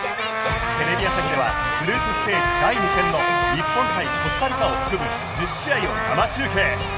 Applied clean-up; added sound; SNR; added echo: none; Trumpet; 1 dB; reverberation time 0.6 s.